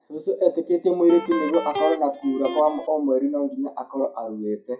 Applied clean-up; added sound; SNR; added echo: classical method WPE with log-MMSE.